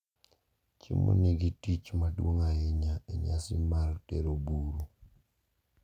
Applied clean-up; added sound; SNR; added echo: none; none; none; none.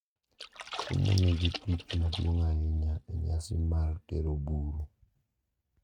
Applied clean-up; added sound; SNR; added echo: neural mask model RNNoise.